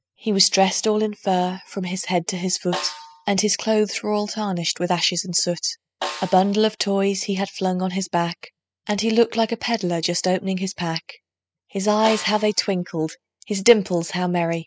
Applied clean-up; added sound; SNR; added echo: classical method spectral subtraction.